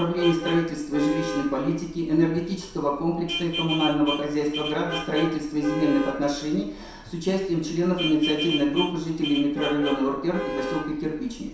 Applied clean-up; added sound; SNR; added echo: none; Vehicle horn, car horn, honking; 9 dB; reverberation time 0.7 s.